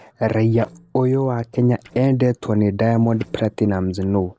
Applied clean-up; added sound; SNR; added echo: neural separator model SepFormer DNS4.